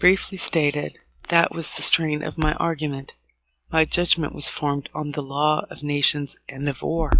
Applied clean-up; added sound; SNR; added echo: classical method log-MMSE.